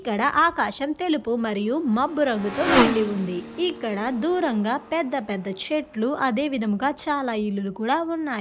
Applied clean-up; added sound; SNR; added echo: none; Motorcycle; 7 dB; none.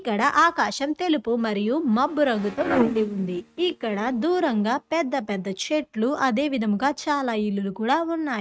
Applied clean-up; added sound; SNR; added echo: neural mask model RNNoise.